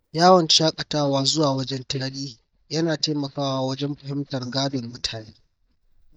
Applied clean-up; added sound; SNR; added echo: neural mask model DeepFilterNet 3.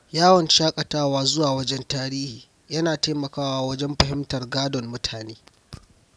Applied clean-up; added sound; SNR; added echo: none; none; none; none.